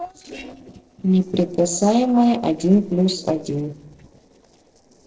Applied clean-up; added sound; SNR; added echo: neural separator model SepFormer DNS4.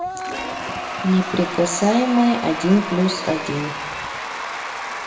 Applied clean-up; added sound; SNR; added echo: none; Applause / Crowd / Cheering; 6 dB; reverberation time 0.7 s.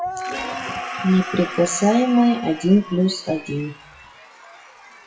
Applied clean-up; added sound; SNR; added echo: classical method WPE with log-MMSE.